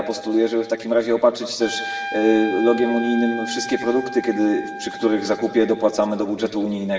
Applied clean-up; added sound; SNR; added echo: none; Trumpet; 12 dB; reverberation time 1.6 s.